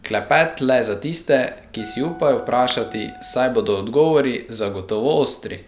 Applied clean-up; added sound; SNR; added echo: none; Finger snapping + Wind instrument, woodwind instrument; 19 dB; none.